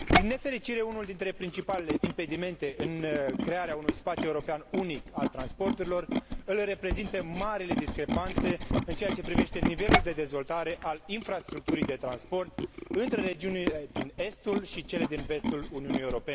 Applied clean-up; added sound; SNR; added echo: none; Tools; -1 dB; none.